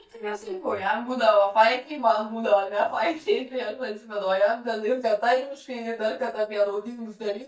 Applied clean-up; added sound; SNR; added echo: neural mask model DeepFilterNet 3.